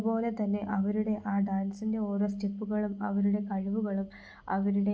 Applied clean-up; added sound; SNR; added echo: none; none; none; none.